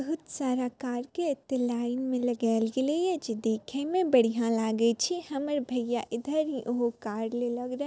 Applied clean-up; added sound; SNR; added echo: none; none; none; none.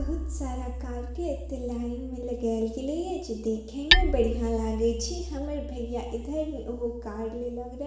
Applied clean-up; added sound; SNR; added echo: none; Hammer; 0 dB; reverberation time 0.9 s.